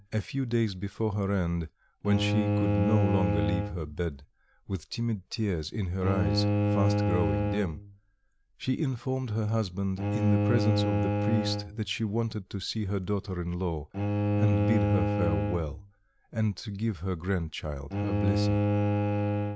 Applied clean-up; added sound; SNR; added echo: none; Bowed string instrument; -1 dB; none.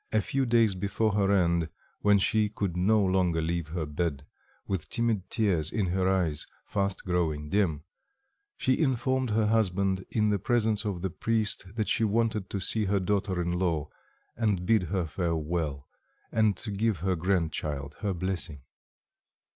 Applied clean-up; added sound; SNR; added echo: none; none; none; none.